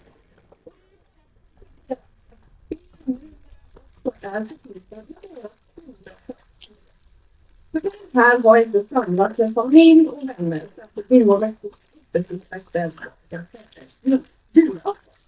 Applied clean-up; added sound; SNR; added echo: neural mask model DeepFilterNet 3.